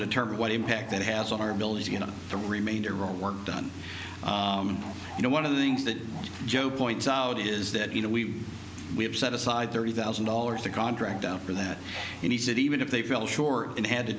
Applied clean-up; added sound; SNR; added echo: none; Bark; 16 dB; none.